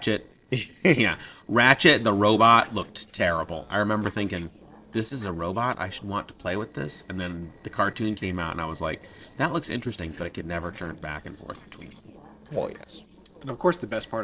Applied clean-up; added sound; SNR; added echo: neural separator model SepFormer DNS4.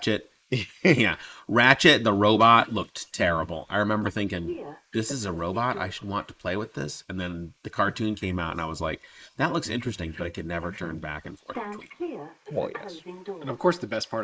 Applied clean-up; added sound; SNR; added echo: neural mask model Resemble Enhance denoiser.